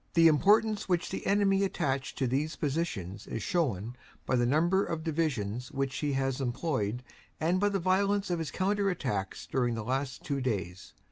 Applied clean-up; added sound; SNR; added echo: none; none; none; none.